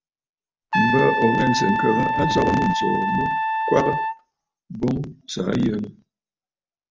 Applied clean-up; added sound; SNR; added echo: none; Trumpet; -1 dB; none.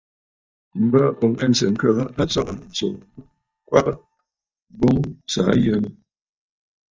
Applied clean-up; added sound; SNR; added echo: neural mask model DeepFilterNet 3.